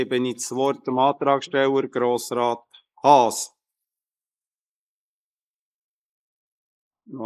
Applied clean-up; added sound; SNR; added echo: neural mask model Resemble Enhance denoiser.